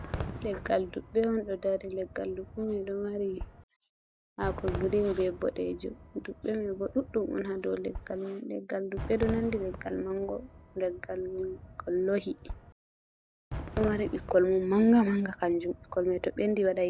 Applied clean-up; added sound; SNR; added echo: none; Fireworks; 12 dB; none.